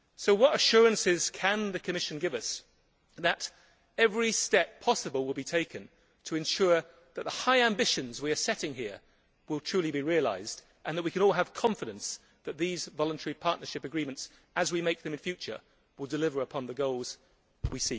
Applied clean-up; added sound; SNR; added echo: none; none; none; none.